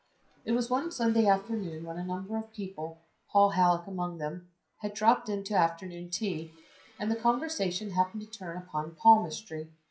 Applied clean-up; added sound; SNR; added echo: classical method WPE with log-MMSE.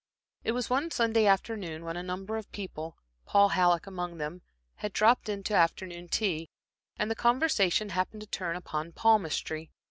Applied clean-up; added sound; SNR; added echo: none; none; none; none.